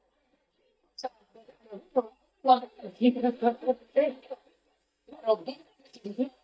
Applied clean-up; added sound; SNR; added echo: neural mask model DeepFilterNet 3.